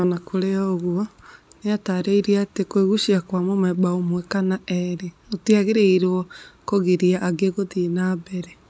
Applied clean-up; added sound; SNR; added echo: none; none; none; none.